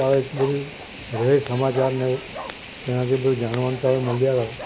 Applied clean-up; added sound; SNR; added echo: none; Bark + Scissors; 17 dB; none.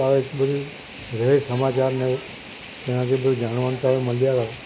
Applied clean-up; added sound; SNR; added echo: none; none; none; none.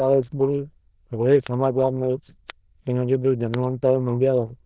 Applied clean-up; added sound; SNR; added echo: neural diffusion model UNIVERSE++.